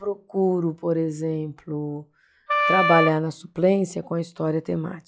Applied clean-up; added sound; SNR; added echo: classical method log-MMSE.